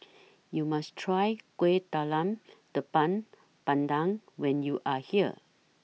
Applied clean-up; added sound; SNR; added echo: none; none; none; none.